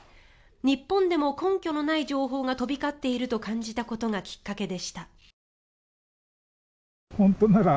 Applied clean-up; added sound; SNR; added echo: none; none; none; none.